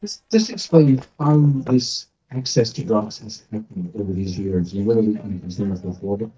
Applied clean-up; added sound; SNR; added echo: neural mask model DeepFilterNet 3.